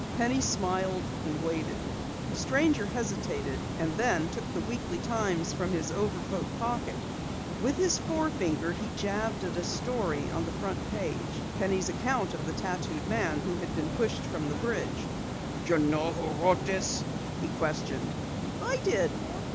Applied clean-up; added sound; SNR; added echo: none; Water; 2 dB; none.